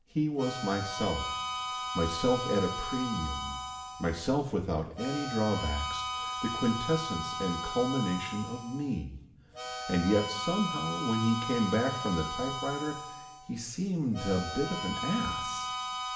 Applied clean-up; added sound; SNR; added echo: none; Harmonica; 5 dB; reverberation time 0.8 s.